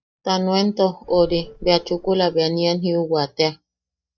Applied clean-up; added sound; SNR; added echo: neural mask model DeepFilterNet 3.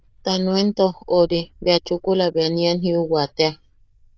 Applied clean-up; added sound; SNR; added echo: neural diffusion model UNIVERSE++.